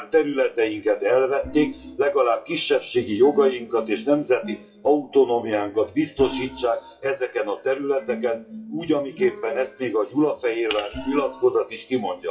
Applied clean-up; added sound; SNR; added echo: classical method WPE with log-MMSE.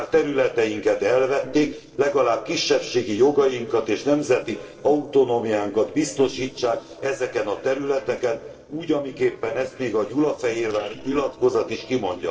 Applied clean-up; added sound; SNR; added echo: neural separator model SepFormer DNS4.